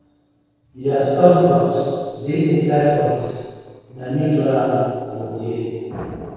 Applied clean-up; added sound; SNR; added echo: neural separator model SepFormer DNS4.